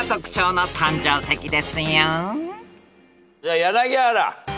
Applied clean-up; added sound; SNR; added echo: none; none; none; none.